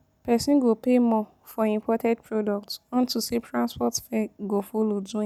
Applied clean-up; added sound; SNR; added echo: none; none; none; none.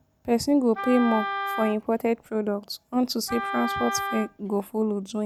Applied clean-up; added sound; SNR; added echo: none; Wind instrument, woodwind instrument; 7 dB; none.